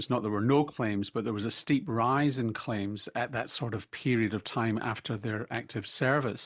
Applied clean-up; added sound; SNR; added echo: neural mask model DeepFilterNet 3.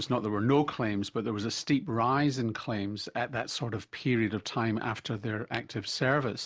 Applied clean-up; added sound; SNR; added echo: none; Tap / Glass; 18 dB; none.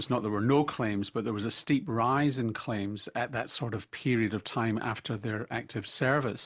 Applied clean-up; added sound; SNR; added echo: none; none; none; none.